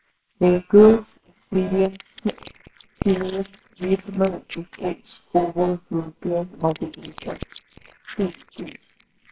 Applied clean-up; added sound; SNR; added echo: neural separator model SepFormer WHAMR!.